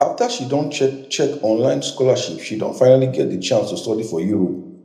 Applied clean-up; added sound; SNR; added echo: none; none; none; reverberation time 0.7 s.